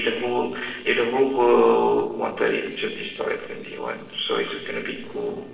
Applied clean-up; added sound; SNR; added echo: neural separator model SepFormer DNS4.